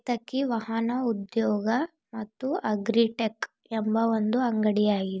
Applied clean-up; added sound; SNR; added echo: none; none; none; none.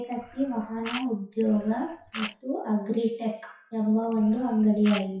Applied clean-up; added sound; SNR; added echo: classical method WPE with log-MMSE.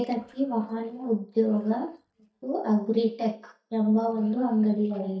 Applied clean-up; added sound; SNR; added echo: neural mask model DeepFilterNet 3.